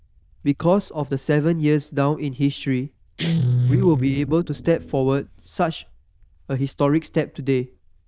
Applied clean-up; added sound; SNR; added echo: neural diffusion model UNIVERSE++.